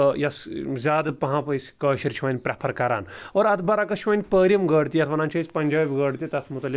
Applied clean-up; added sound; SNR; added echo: none; none; none; none.